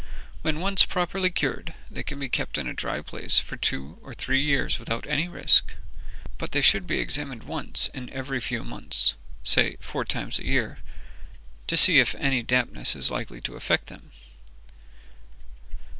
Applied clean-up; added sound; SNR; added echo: none; none; none; none.